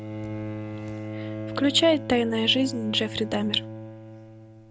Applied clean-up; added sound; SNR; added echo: none; Bowed string instrument; 8 dB; none.